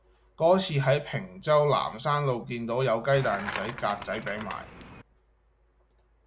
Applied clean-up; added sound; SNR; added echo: none; Skateboard; 11 dB; none.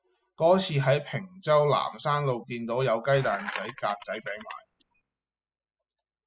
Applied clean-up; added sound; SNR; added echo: classical method spectral subtraction.